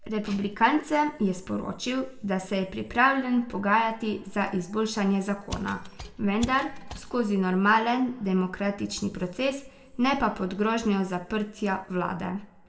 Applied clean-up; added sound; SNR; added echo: none; Mechanisms; 14 dB; reverberation time 1.0 s.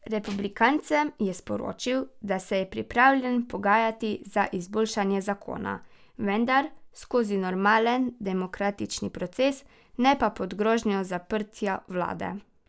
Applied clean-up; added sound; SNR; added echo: none; none; none; none.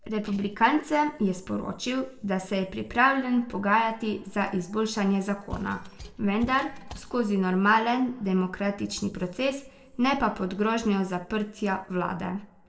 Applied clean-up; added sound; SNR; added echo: neural separator model SepFormer DNS4.